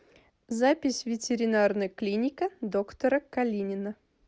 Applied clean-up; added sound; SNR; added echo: none; none; none; none.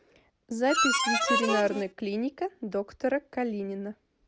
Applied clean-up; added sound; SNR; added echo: none; Harmonica; -4 dB; none.